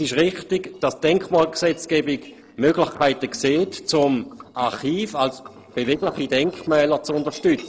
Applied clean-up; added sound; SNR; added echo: neural separator model SepFormer DNS4.